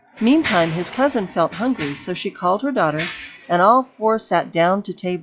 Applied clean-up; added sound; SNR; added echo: classical method log-MMSE.